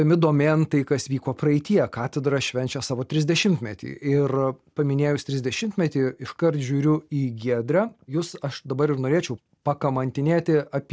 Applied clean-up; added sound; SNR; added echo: none; none; none; none.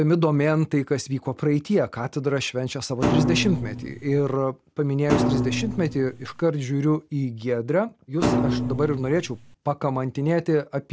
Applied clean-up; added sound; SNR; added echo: none; Thump, thud; 1 dB; none.